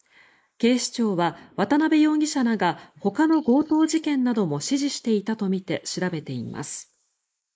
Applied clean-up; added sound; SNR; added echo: neural mask model Resemble Enhance denoiser.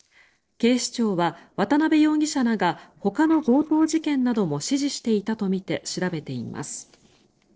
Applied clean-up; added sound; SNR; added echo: neural separator model SepFormer DNS4.